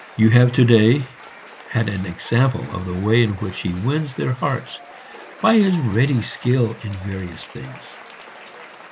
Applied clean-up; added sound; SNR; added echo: none; Applause / Cheering; 20 dB; none.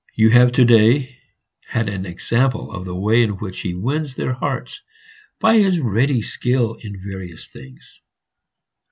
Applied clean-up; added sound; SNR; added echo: none; none; none; none.